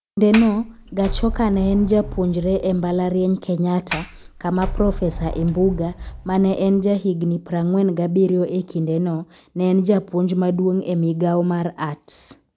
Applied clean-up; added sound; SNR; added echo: none; Sliding door; 10 dB; none.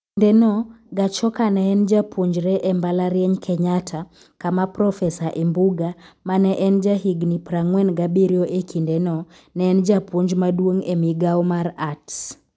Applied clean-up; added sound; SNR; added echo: none; none; none; none.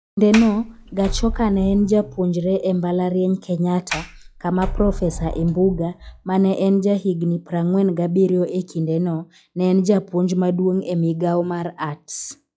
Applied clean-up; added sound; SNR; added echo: classical method log-MMSE.